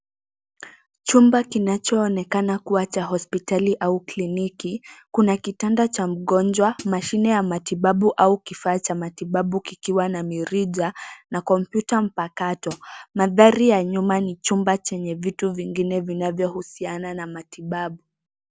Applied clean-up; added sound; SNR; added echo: none; Hi-hat; 19 dB; none.